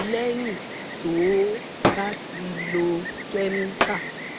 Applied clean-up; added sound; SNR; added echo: none; Insect + Shatter; 2 dB; none.